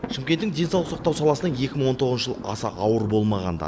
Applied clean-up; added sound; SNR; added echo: none; Thunder; 14 dB; none.